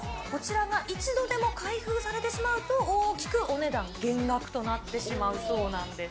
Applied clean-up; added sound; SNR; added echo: none; none; none; none.